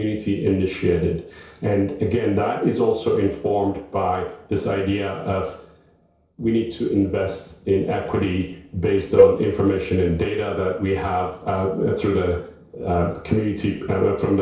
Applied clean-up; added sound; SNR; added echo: neural separator model SepFormer DNS4.